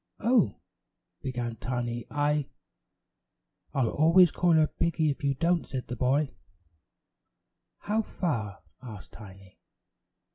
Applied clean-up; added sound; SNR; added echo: none; none; none; none.